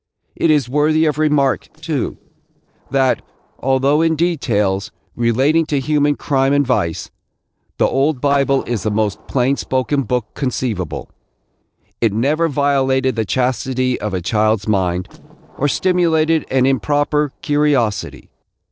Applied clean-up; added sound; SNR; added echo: neural separator model SepFormer DNS4.